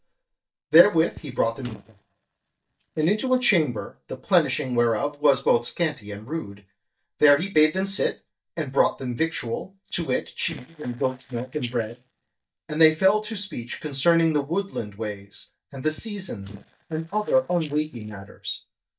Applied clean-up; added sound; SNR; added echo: neural mask model DeepFilterNet 3.